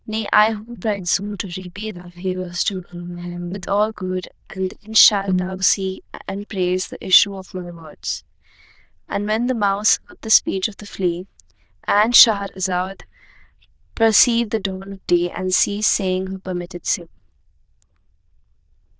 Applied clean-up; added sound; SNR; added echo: neural diffusion model UNIVERSE++.